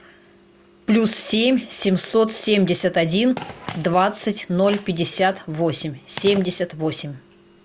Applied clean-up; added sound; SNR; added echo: none; Telephone; 20 dB; none.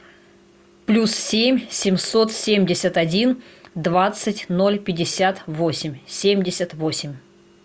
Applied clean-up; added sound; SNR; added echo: none; none; none; none.